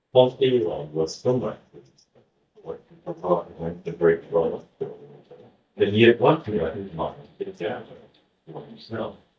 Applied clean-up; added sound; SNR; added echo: neural mask model DeepFilterNet 3.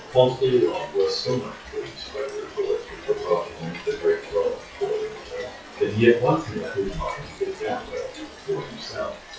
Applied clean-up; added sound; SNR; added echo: classical method WPE with log-MMSE.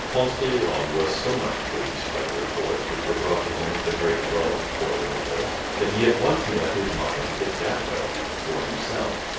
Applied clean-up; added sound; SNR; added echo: none; Rain; 2 dB; reverberation time 0.6 s.